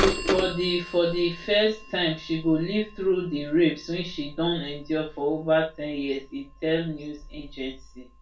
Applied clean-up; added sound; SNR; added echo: none; Bird vocalization, bird call, bird song / Telephone; 8 dB; reverberation time 0.3 s.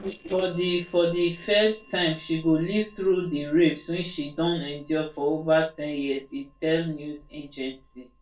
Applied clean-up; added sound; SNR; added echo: neural separator model SepFormer DNS4.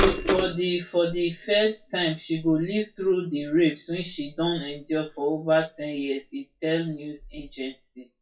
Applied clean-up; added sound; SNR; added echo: classical method WPE with log-MMSE.